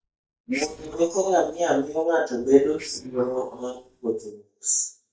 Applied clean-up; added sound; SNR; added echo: neural mask model DeepFilterNet 3.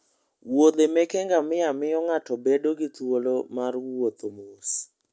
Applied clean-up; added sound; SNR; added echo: none; none; none; none.